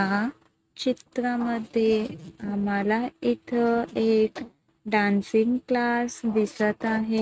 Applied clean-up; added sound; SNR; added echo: neural mask model RNNoise.